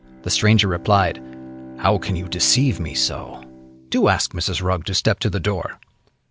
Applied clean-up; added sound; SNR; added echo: none; Bowed string instrument; 18 dB; none.